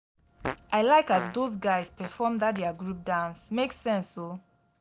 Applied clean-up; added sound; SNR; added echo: none; Fart; 14 dB; none.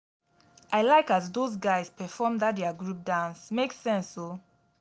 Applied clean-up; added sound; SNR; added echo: none; none; none; none.